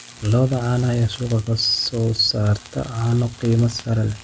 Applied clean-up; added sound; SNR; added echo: none; Tools; 18 dB; none.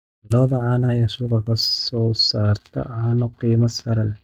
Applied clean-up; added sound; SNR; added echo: neural mask model DeepFilterNet 3.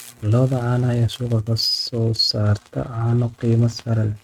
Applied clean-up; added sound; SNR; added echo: neural mask model RNNoise.